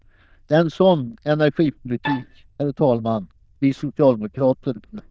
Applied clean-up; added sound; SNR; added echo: neural diffusion model UNIVERSE++.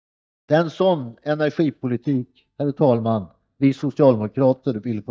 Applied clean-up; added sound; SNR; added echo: neural mask model DeepFilterNet 3.